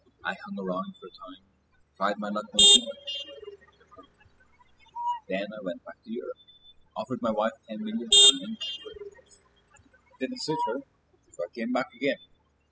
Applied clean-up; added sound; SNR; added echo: classical method spectral subtraction.